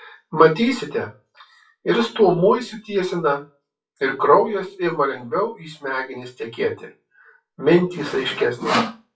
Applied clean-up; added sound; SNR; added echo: classical method WPE with log-MMSE.